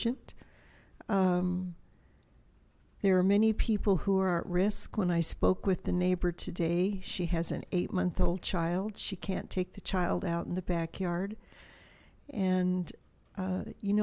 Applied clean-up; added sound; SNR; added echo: none; none; none; none.